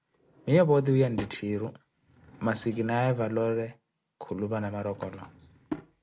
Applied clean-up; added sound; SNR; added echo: none; Drawer open or close / Wood; 17 dB; none.